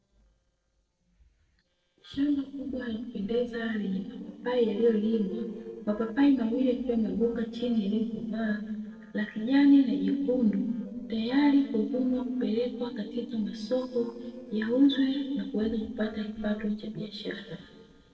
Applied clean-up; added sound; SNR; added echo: neural separator model SepFormer DNS4.